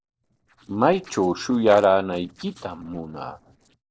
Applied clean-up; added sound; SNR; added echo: neural separator model SepFormer DNS4.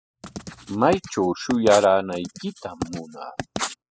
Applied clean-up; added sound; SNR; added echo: classical method spectral subtraction.